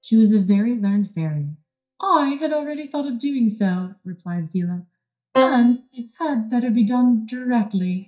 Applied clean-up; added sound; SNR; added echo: neural mask model DeepFilterNet 3.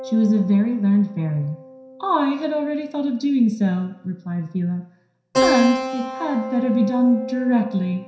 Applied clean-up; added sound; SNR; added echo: none; Keyboard (musical); 8 dB; reverberation time 0.7 s.